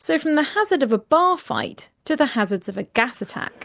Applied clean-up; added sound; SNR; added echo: none; none; none; none.